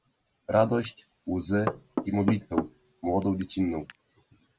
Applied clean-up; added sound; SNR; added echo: none; Knock / Wood; 7 dB; none.